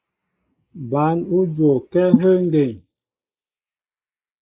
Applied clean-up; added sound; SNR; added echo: neural mask model Resemble Enhance denoiser.